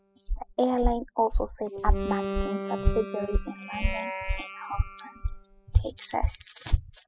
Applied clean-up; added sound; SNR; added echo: classical method spectral subtraction.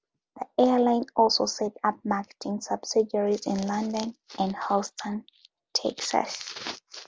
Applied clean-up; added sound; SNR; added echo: none; none; none; none.